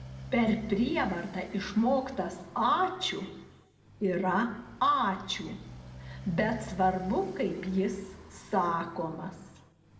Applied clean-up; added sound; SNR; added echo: none; Motorcycle; 16 dB; reverberation time 1.0 s.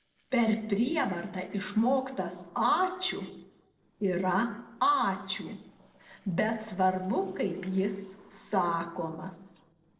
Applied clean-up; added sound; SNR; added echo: neural separator model SepFormer DNS4.